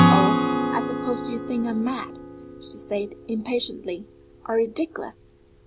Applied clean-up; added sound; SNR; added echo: none; Acoustic guitar / Strum; -3 dB; none.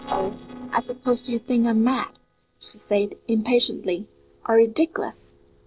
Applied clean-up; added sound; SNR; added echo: neural separator model SepFormer DNS4.